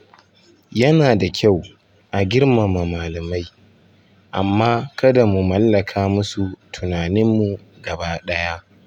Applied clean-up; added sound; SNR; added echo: none; none; none; none.